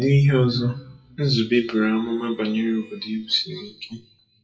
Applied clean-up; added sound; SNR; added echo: classical method WPE with log-MMSE.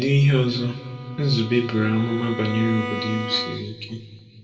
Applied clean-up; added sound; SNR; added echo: none; Bowed string instrument; 12 dB; reverberation time 1.8 s.